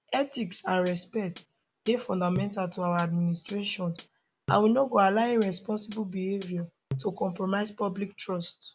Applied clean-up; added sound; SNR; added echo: none; Hi-hat; 13 dB; none.